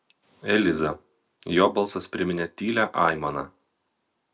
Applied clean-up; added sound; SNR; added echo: none; none; none; none.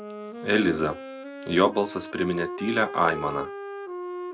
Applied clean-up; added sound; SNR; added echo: none; Wind instrument, woodwind instrument; 9 dB; none.